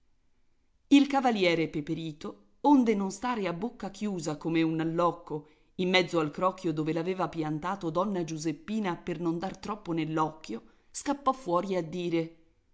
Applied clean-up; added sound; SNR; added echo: none; none; none; none.